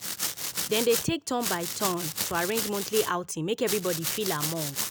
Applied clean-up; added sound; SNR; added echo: none; Domestic sounds, home sounds; 3 dB; none.